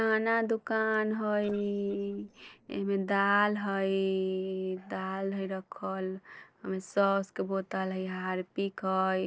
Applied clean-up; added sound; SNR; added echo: neural separator model SepFormer DNS4.